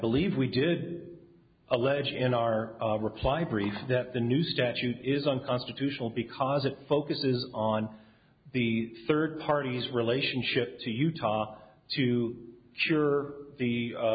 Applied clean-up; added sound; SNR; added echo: none; none; none; none.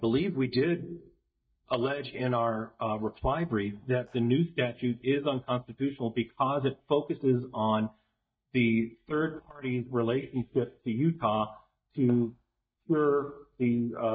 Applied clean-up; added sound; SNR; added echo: neural mask model DeepFilterNet 3.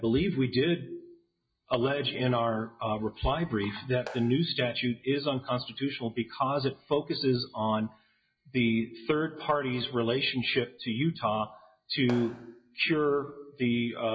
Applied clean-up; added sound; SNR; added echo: classical method WPE with log-MMSE.